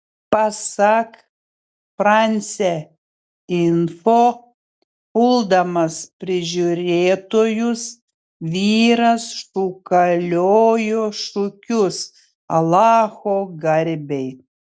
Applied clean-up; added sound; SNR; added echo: none; none; none; none.